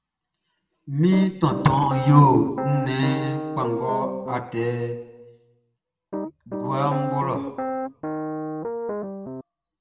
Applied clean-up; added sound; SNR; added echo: none; Piano; 5 dB; reverberation time 1.0 s.